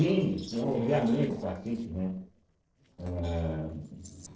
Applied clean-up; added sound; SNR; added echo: neural separator model SepFormer DNS4.